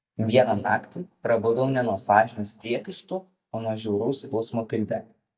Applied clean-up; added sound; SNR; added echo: neural mask model DeepFilterNet 3.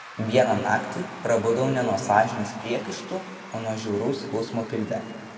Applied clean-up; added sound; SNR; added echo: none; Applause / Crowd / Cheering; 17 dB; reverberation time 1.8 s.